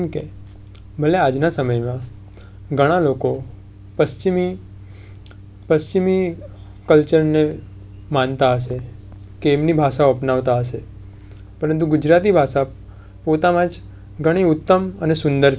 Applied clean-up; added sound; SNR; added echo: none; none; none; none.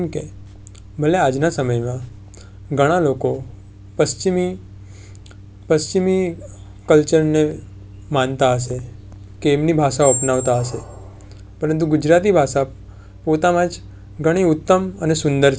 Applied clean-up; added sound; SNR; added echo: none; Squeak; 8 dB; none.